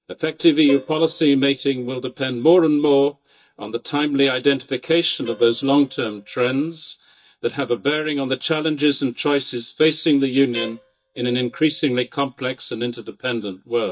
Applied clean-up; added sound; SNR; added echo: neural mask model DeepFilterNet 3.